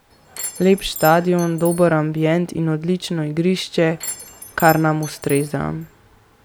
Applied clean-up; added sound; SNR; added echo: none; Door / Chime; 15 dB; none.